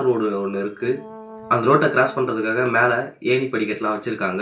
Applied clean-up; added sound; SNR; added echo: none; Brass instrument; 19 dB; reverberation time 0.3 s.